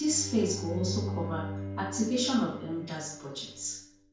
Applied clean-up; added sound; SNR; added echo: none; Bowed string instrument; 6 dB; reverberation time 0.5 s.